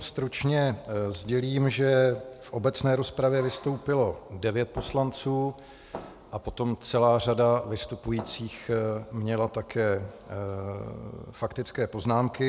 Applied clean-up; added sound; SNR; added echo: none; Fireworks; 17 dB; none.